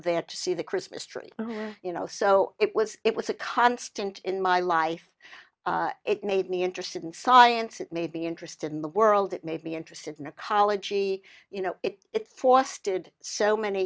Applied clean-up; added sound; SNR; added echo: none; none; none; none.